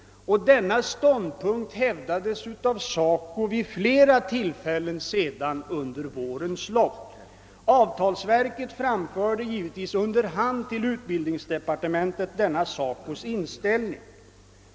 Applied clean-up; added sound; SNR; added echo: none; none; none; none.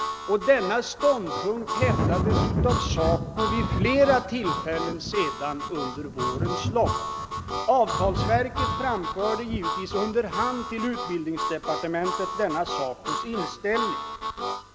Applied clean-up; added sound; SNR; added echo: none; Harmonica + Thunder; 2 dB; none.